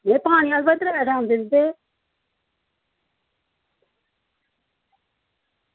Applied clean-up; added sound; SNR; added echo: none; none; none; none.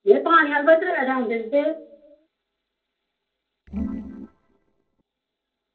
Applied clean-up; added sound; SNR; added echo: neural separator model SepFormer DNS4.